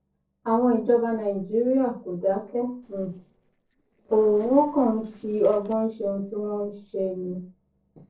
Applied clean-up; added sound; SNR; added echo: neural separator model SepFormer DNS4.